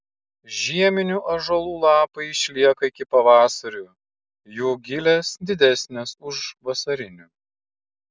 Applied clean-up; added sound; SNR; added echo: none; none; none; none.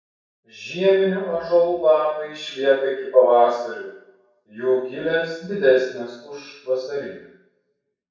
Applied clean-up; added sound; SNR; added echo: none; none; none; reverberation time 0.7 s.